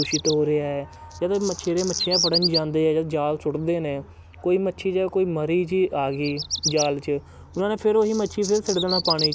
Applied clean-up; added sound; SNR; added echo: none; Bird vocalization, bird call, bird song; 8 dB; none.